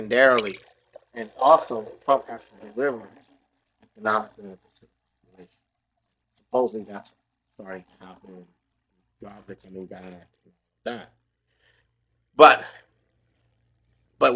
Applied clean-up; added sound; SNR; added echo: neural mask model DeepFilterNet 3.